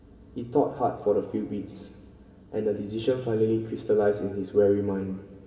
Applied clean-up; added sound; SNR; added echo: none; none; none; reverberation time 1.8 s.